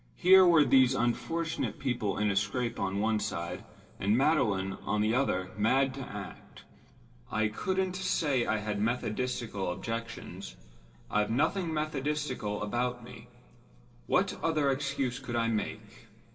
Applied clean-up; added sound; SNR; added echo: none; none; none; reverberation time 1.9 s.